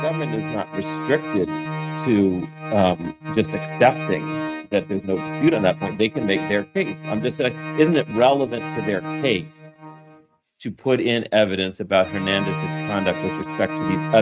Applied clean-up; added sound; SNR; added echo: neural mask model RNNoise.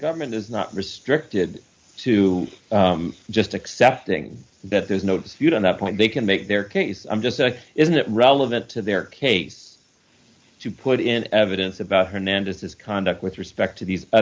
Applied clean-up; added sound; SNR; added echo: none; none; none; none.